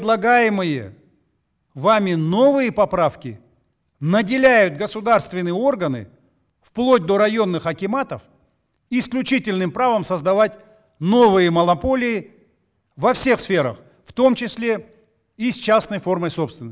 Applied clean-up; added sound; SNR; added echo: none; none; none; none.